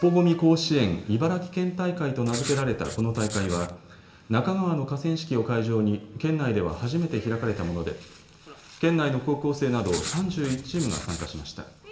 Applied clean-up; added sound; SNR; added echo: none; Writing; 11 dB; reverberation time 0.8 s.